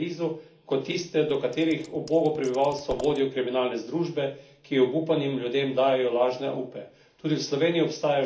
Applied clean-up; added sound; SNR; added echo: none; Scissors; 19 dB; reverberation time 0.4 s.